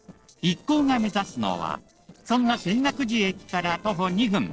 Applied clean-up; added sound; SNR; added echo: neural separator model SepFormer DNS4.